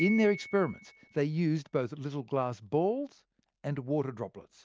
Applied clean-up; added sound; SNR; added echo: none; Piano; 15 dB; none.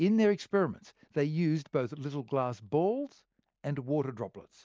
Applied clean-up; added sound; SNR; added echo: neural mask model Resemble Enhance denoiser.